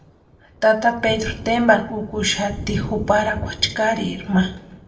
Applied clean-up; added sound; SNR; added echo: none; Thunder; 12 dB; reverberation time 0.4 s.